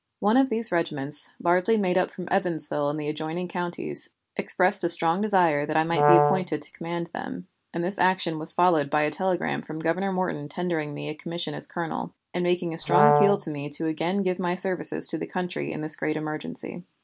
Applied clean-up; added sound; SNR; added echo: none; Brass instrument; -3 dB; none.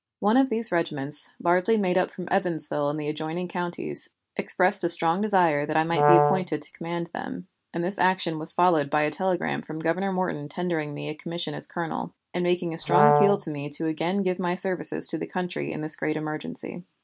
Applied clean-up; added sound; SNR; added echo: neural mask model RNNoise.